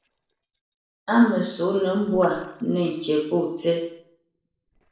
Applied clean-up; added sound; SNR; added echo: neural separator model SepFormer DNS4.